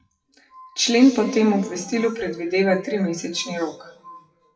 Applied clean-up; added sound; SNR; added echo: classical method WPE with log-MMSE.